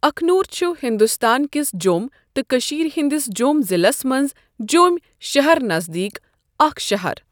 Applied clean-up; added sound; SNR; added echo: none; none; none; none.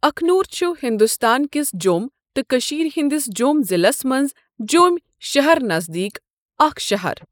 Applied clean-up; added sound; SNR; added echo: neural mask model Resemble Enhance denoiser.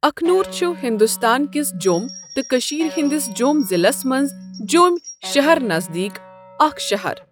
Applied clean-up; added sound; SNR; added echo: classical method log-MMSE.